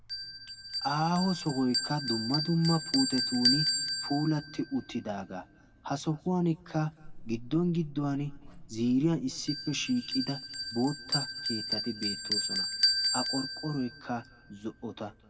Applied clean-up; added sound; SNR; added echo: none; Bell; 3 dB; reverberation time 1.2 s.